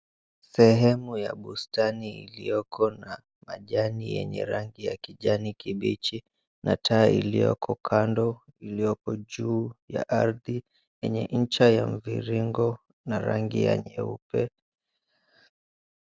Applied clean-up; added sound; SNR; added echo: none; none; none; none.